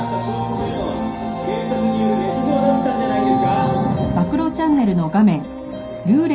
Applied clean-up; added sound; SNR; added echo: none; none; none; reverberation time 0.3 s.